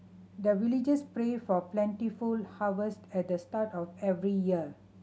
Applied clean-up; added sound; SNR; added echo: none; none; none; none.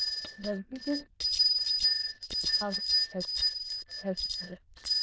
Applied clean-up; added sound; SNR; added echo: neural diffusion model UNIVERSE++.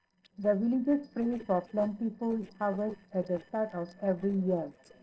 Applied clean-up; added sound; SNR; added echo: neural separator model SepFormer DNS4.